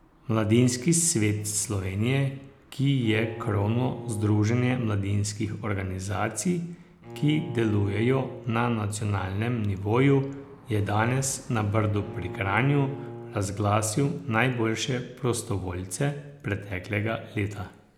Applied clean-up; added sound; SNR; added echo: none; Bowed string instrument; 15 dB; none.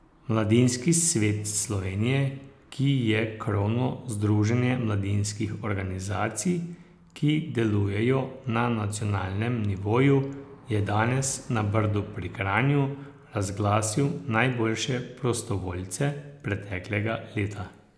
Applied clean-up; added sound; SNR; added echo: none; none; none; none.